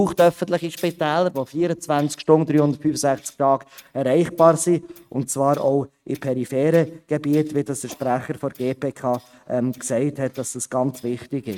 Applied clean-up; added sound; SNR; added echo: neural mask model RNNoise.